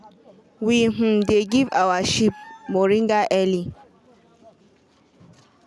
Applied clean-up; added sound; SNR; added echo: none; none; none; none.